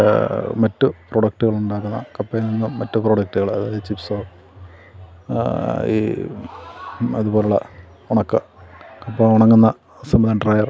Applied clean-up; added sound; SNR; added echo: none; none; none; none.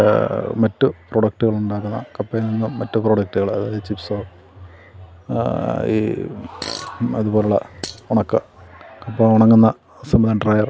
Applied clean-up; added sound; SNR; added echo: none; Fart; 17 dB; none.